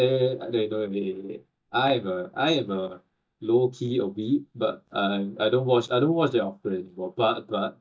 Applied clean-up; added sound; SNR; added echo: neural mask model DeepFilterNet 3.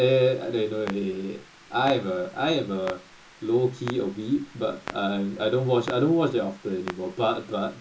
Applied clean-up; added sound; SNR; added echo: none; Clock; 18 dB; reverberation time 0.2 s.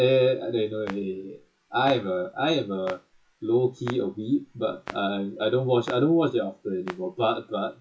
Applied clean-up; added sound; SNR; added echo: classical method WPE with log-MMSE.